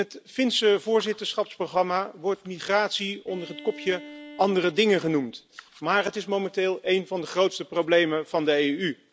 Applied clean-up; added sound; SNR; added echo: none; Bowed string instrument; 19 dB; none.